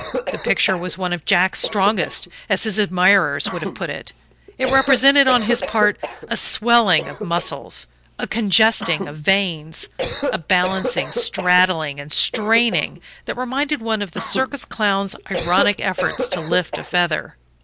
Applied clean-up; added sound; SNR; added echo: none; Cough; 9 dB; none.